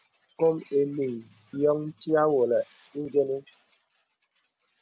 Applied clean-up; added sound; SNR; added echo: none; none; none; none.